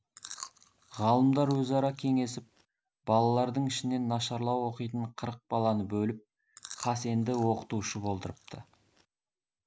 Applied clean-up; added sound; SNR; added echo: none; Chewing, mastication; 20 dB; none.